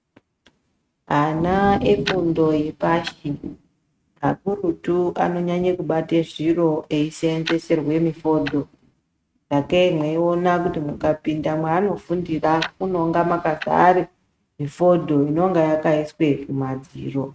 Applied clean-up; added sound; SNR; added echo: neural mask model RNNoise.